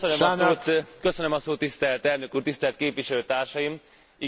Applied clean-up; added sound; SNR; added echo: none; none; none; none.